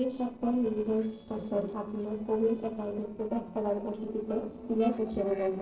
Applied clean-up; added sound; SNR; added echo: neural separator model SepFormer DNS4.